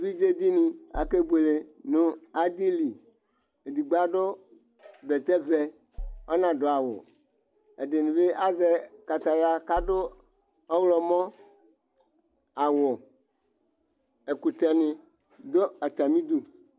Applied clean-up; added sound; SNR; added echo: none; Bass drum; 14 dB; none.